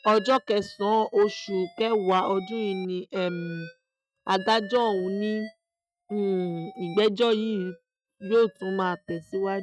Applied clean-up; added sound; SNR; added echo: neural mask model RNNoise.